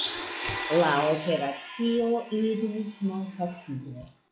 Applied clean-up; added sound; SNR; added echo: classical method log-MMSE.